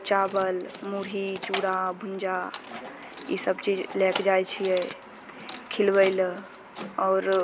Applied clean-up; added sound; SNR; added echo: none; Keys jangling; 14 dB; none.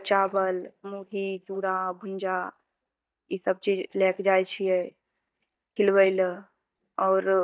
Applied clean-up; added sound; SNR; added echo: neural mask model DeepFilterNet 3.